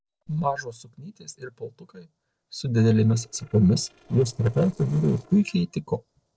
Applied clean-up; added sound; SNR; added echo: neural separator model SepFormer DNS4.